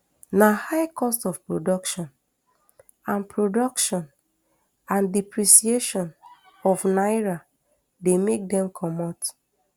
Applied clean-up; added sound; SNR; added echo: none; none; none; none.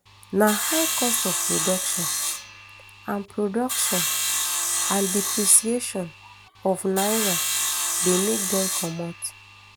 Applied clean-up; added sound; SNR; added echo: none; Sawing; 1 dB; none.